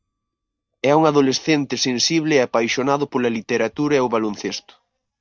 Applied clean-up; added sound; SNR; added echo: neural mask model DeepFilterNet 3.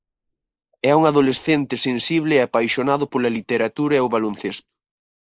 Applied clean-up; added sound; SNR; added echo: neural mask model Resemble Enhance denoiser.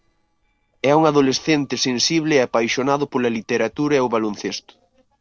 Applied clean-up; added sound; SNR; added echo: neural separator model SepFormer DNS4.